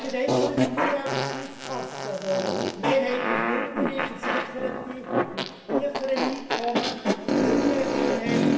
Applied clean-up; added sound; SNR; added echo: none; Fart; -4 dB; reverberation time 1.1 s.